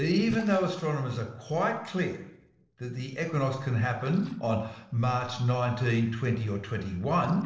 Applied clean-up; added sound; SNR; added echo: neural separator model SepFormer DNS4.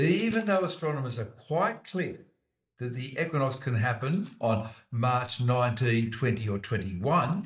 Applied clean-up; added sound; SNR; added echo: neural mask model DeepFilterNet 3.